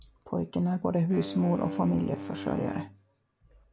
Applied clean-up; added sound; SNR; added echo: none; Wind instrument, woodwind instrument; 10 dB; none.